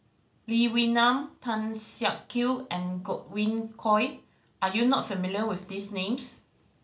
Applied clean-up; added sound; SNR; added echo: none; none; none; none.